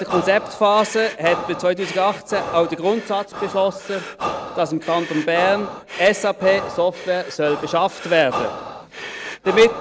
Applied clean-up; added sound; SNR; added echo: none; Breathing; 10 dB; none.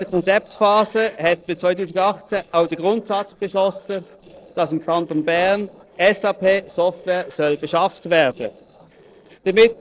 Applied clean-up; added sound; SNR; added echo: neural separator model SepFormer DNS4.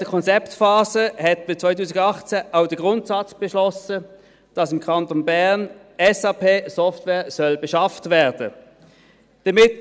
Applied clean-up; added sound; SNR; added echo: none; none; none; none.